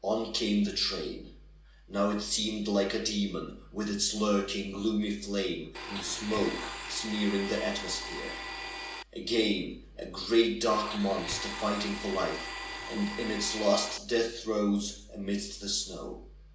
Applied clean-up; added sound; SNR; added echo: none; Domestic sounds, home sounds; 8 dB; reverberation time 0.2 s.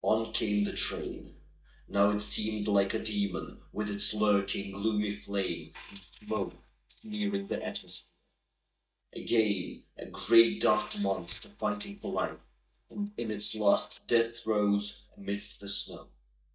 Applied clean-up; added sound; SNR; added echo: neural mask model DeepFilterNet 3.